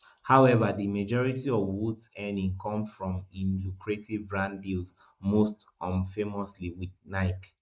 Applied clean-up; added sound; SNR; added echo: neural mask model Resemble Enhance denoiser.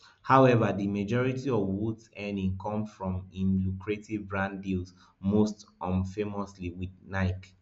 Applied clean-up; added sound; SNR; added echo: none; none; none; none.